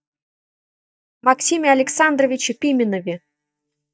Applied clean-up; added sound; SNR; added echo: neural mask model DeepFilterNet 3.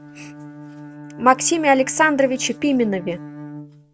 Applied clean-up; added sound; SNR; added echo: none; Bowed string instrument; 16 dB; none.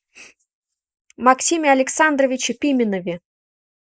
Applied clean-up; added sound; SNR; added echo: neural mask model Resemble Enhance denoiser.